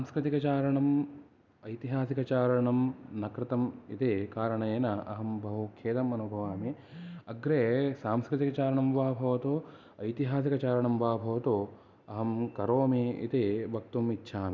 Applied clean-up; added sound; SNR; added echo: none; none; none; none.